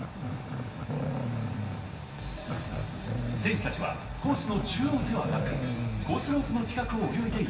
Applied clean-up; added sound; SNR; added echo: none; Growling; 3 dB; reverberation time 0.9 s.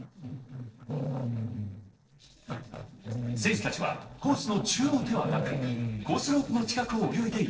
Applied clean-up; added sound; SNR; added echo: neural separator model SepFormer DNS4.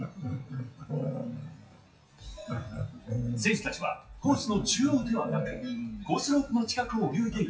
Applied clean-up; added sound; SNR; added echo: classical method WPE with log-MMSE.